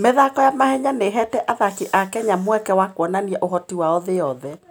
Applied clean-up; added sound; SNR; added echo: none; none; none; none.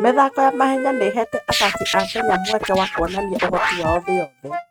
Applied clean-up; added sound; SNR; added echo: neural mask model RNNoise.